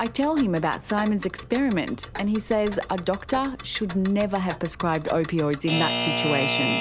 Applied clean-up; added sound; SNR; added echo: none; Alarm / Clock; 7 dB; none.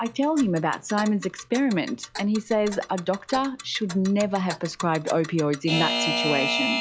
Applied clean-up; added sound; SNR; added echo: classical method log-MMSE.